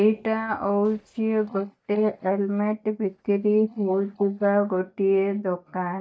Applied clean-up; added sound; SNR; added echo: neural mask model DeepFilterNet 3.